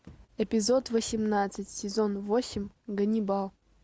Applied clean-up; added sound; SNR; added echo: none; none; none; none.